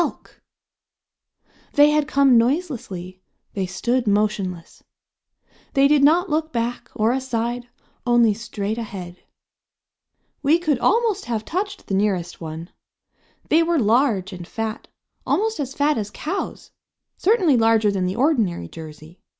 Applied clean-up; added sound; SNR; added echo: none; none; none; none.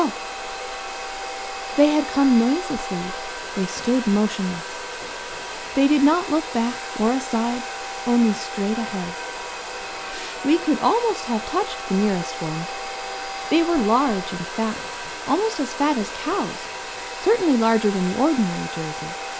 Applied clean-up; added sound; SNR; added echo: none; Domestic sounds, home sounds; 8 dB; none.